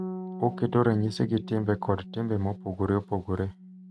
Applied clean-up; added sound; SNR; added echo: neural mask model RNNoise.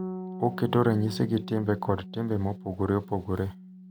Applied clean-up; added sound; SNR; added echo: none; Bass guitar; 11 dB; none.